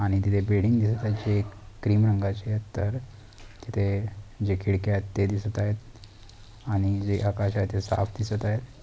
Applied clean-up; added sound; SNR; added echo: none; none; none; none.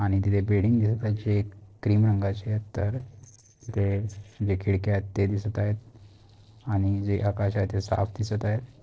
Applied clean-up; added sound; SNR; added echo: neural separator model SepFormer DNS4.